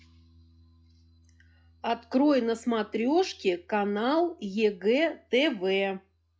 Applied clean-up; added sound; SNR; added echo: classical method log-MMSE.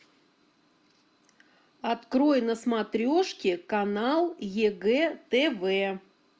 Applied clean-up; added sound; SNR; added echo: none; none; none; none.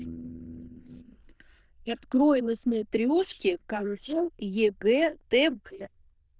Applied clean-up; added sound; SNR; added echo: neural diffusion model UNIVERSE++.